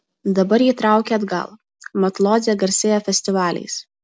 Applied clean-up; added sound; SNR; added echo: none; none; none; none.